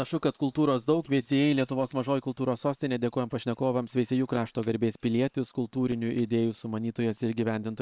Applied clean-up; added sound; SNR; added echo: neural separator model SepFormer WHAM!.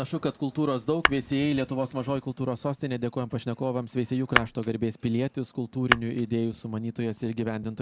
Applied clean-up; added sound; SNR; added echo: none; Tap / Glass; 0 dB; none.